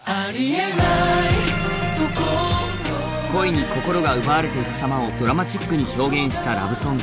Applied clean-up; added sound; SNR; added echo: none; none; none; none.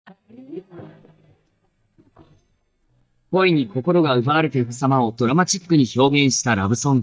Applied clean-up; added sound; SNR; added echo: neural mask model DeepFilterNet 3.